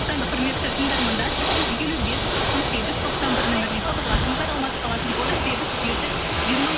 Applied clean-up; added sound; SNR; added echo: none; Ocean / Boat, Water vehicle; -4 dB; none.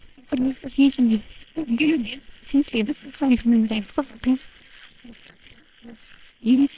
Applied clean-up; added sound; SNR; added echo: neural separator model SepFormer WHAM!.